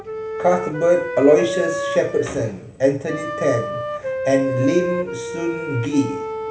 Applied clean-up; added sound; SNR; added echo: none; Wind instrument, woodwind instrument; 6 dB; reverberation time 0.6 s.